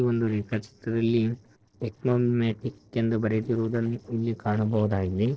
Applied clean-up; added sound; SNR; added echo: neural separator model SepFormer DNS4.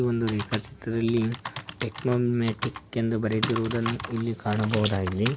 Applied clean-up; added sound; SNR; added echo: none; Typing; 8 dB; none.